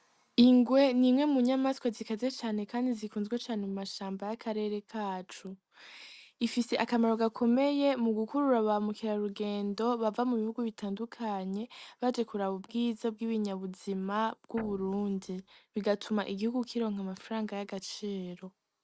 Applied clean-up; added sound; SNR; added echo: none; Guitar; 19 dB; none.